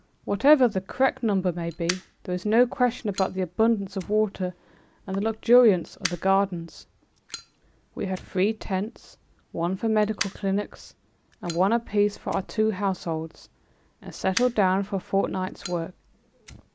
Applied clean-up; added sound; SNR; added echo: none; Fire; 17 dB; none.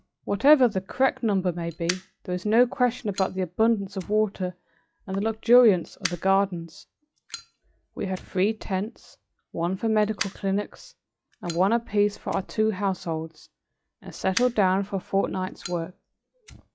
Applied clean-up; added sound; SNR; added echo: classical method log-MMSE.